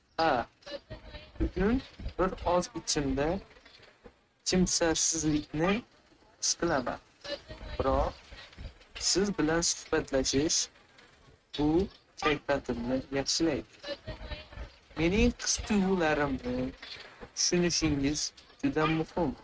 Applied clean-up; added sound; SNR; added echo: neural mask model RNNoise.